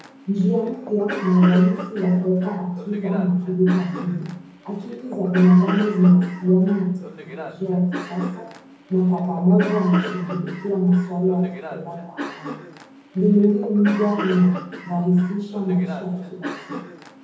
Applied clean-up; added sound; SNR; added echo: none; Cough; 14 dB; reverberation time 0.9 s.